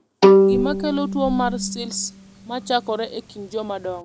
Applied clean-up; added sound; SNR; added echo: none; Bowed string instrument; -5 dB; none.